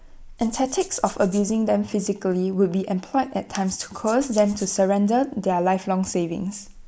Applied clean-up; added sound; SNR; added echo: neural mask model Resemble Enhance denoiser.